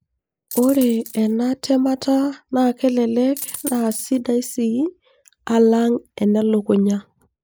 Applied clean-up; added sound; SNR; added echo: neural mask model Resemble Enhance denoiser.